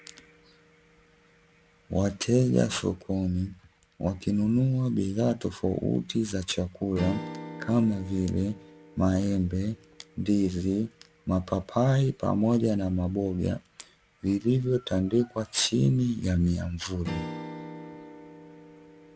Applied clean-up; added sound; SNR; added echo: none; Strum; 17 dB; none.